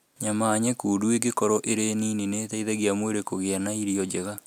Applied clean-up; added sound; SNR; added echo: none; none; none; none.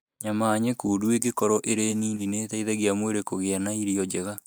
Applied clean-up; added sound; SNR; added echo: neural mask model DeepFilterNet 3.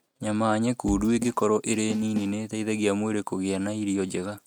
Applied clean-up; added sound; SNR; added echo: neural mask model RNNoise.